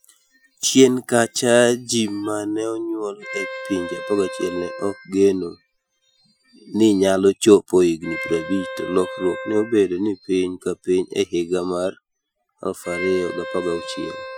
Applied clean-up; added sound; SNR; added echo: classical method Wiener filter.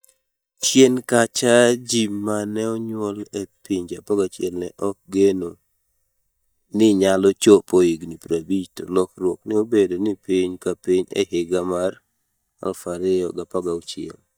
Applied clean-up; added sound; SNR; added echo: neural mask model DeepFilterNet 3.